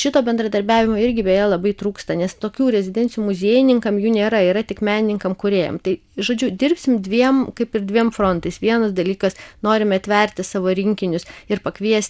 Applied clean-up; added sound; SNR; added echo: none; none; none; none.